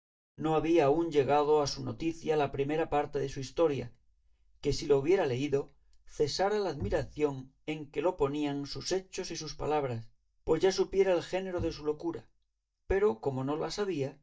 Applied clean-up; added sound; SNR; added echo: neural mask model DeepFilterNet 3.